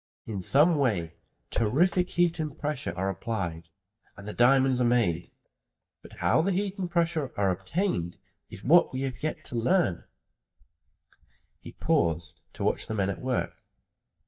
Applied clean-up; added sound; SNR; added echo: neural mask model DeepFilterNet 3.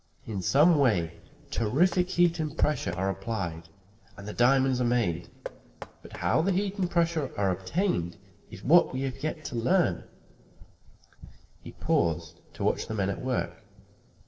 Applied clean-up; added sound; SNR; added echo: neural separator model SepFormer DNS4.